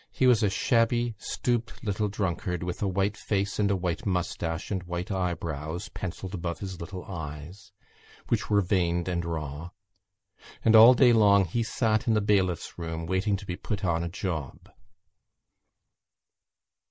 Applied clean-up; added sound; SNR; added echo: none; none; none; none.